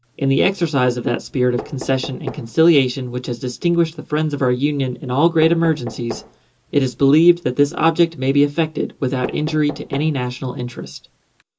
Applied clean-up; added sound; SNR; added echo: none; Knock; 18 dB; reverberation time 0.2 s.